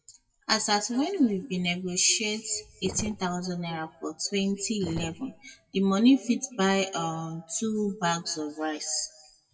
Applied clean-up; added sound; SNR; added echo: classical method WPE with log-MMSE.